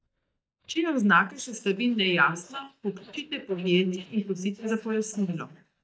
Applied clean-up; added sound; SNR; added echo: neural mask model DeepFilterNet 3.